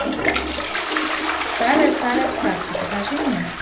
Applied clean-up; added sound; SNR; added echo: none; Toilet flush; -2 dB; reverberation time 0.6 s.